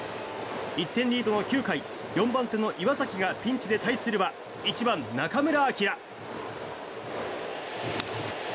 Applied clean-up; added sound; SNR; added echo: none; none; none; none.